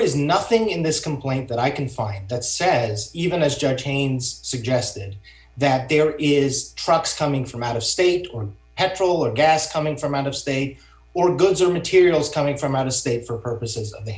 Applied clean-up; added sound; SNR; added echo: none; none; none; none.